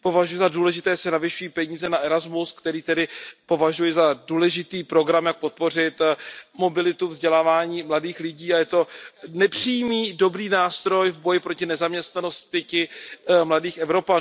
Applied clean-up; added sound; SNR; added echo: none; none; none; none.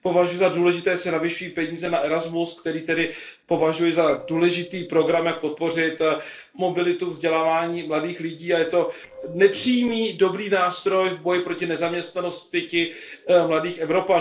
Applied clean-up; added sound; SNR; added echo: neural separator model SepFormer DNS4.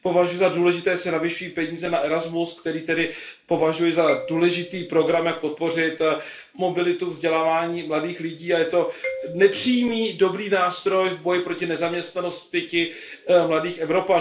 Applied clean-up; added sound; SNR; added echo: none; Marimba, xylophone; 16 dB; reverberation time 0.3 s.